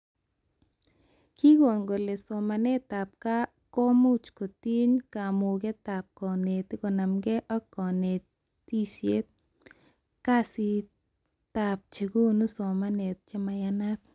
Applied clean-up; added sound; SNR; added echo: none; none; none; none.